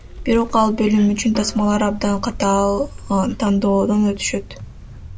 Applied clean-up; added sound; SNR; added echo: none; Vehicle + Snare drum; 14 dB; none.